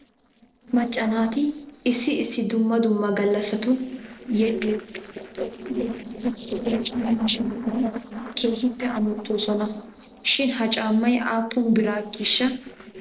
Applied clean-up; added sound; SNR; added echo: neural separator model SepFormer DNS4.